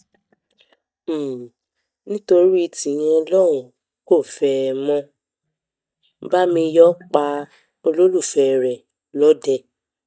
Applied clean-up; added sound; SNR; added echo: neural mask model DeepFilterNet 3.